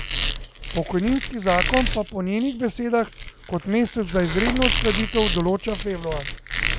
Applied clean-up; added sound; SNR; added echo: none; Squeak; 2 dB; none.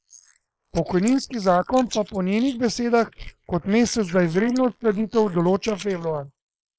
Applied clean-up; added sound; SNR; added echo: neural mask model Resemble Enhance denoiser.